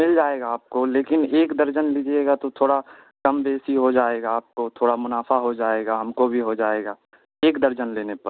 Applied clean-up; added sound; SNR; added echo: none; none; none; none.